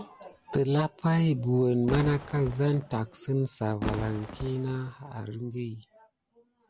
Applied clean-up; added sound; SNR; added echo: none; Fireworks; 10 dB; none.